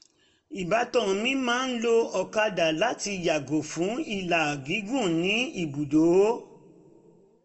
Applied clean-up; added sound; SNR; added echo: none; none; none; reverberation time 1.0 s.